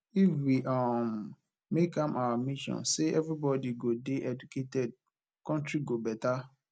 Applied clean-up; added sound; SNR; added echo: none; none; none; none.